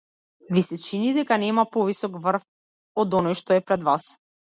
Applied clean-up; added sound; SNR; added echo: none; none; none; none.